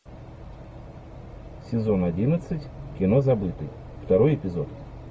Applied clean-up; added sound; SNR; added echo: none; none; none; none.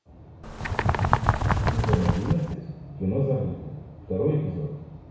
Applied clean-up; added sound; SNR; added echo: none; Bird; -5 dB; reverberation time 1.1 s.